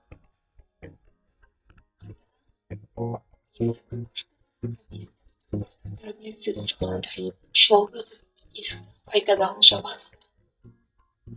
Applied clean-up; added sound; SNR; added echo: neural mask model DeepFilterNet 3.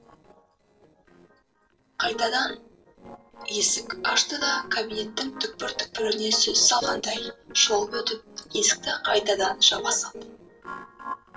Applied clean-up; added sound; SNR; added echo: neural separator model SepFormer DNS4.